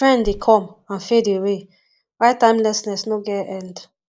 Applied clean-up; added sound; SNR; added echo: neural mask model Resemble Enhance denoiser.